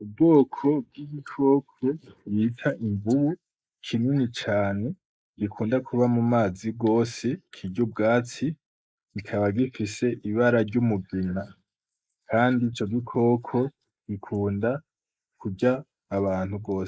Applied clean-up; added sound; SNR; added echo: neural mask model Resemble Enhance denoiser.